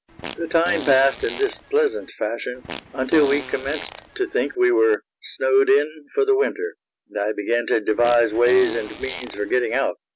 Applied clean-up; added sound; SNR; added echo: none; Fart; 14 dB; none.